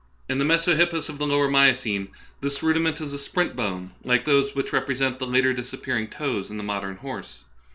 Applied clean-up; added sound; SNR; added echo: none; none; none; none.